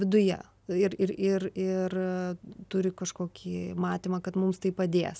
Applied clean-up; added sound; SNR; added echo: none; none; none; none.